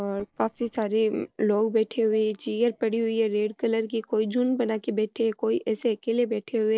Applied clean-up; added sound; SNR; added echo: neural separator model SepFormer DNS4.